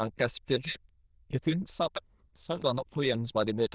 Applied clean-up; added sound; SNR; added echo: neural diffusion model UNIVERSE++.